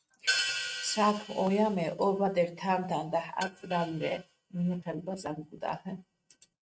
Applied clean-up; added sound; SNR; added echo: neural mask model RNNoise.